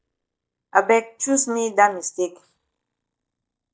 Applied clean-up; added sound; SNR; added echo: neural mask model DeepFilterNet 3.